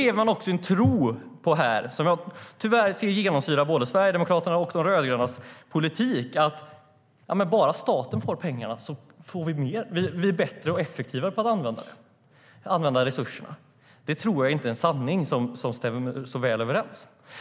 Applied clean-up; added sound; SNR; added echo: none; none; none; none.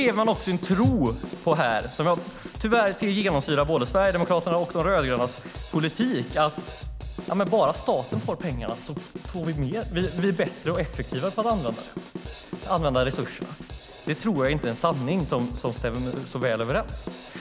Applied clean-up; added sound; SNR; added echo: none; Drum kit; 11 dB; none.